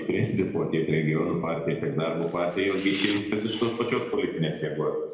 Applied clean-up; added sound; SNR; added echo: none; Domestic sounds, home sounds; 16 dB; reverberation time 1.0 s.